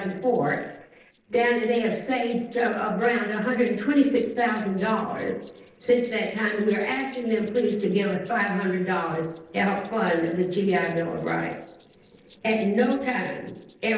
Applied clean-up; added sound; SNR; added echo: neural separator model SepFormer DNS4.